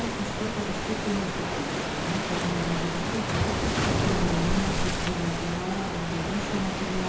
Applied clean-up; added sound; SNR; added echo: none; Waves, surf; -3 dB; reverberation time 0.6 s.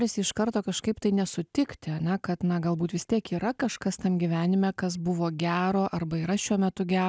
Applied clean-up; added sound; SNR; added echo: none; none; none; none.